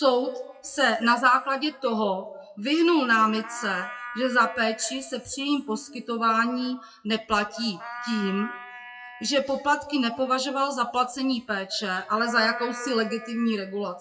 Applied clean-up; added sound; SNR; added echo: classical method WPE with log-MMSE.